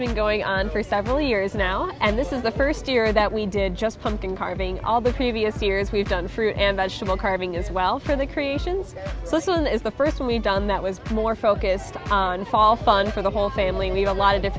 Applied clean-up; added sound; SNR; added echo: none; none; none; none.